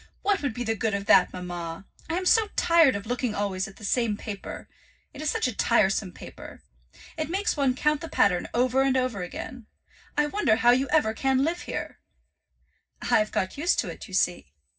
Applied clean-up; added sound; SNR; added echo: none; none; none; reverberation time 0.4 s.